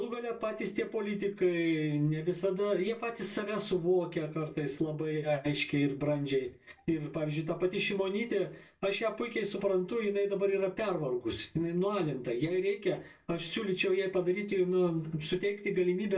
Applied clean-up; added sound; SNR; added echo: none; none; none; reverberation time 0.2 s.